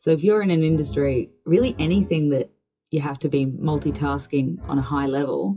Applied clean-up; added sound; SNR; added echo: classical method WPE with log-MMSE.